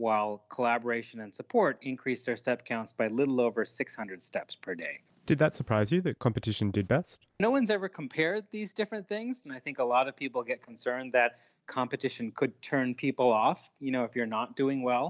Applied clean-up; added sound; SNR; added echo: none; none; none; none.